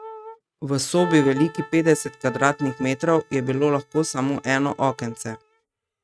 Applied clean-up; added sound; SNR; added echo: neural mask model RNNoise.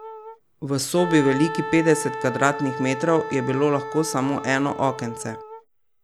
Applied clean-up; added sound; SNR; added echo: none; Wind instrument, woodwind instrument; 9 dB; none.